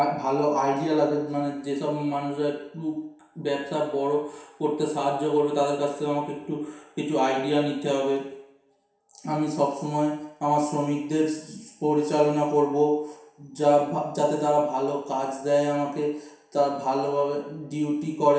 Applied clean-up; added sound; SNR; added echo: none; none; none; reverberation time 0.7 s.